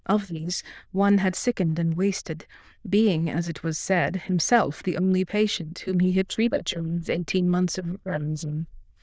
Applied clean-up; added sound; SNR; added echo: neural diffusion model UNIVERSE++.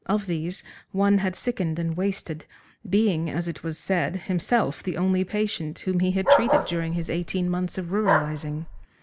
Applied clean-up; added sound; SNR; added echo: none; Bark; 0 dB; none.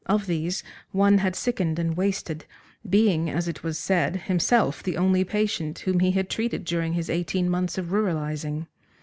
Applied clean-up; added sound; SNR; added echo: none; none; none; none.